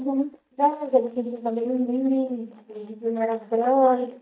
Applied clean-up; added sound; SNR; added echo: neural mask model DeepFilterNet 3.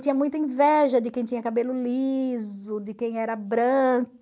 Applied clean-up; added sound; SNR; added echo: none; none; none; none.